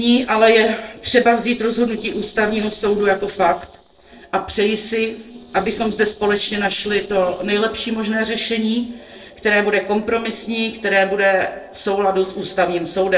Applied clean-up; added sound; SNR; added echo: neural separator model SepFormer DNS4.